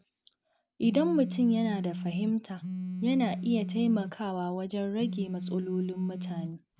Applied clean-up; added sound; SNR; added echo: none; Telephone; 7 dB; none.